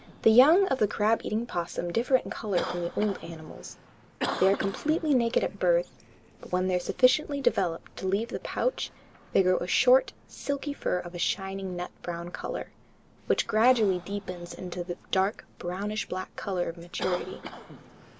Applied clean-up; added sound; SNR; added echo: none; Cough; 16 dB; none.